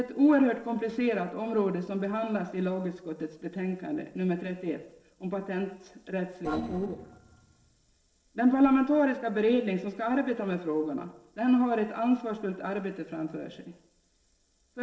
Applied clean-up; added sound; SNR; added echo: neural separator model SepFormer DNS4.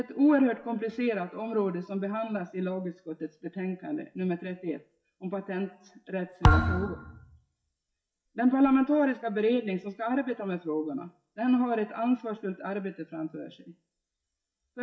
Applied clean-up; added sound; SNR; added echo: classical method WPE with log-MMSE.